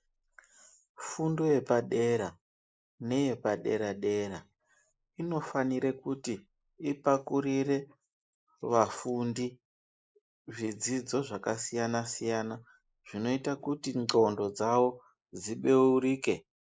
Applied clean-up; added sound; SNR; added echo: neural mask model Resemble Enhance denoiser.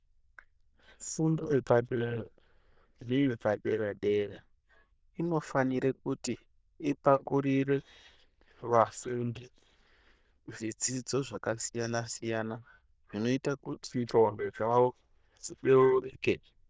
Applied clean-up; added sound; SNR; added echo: neural diffusion model UNIVERSE++.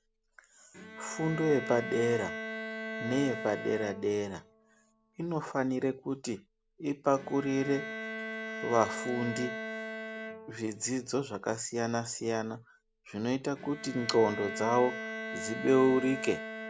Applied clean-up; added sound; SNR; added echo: none; Bowed string instrument; 9 dB; none.